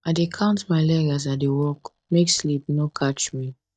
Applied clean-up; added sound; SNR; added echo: neural mask model DeepFilterNet 3.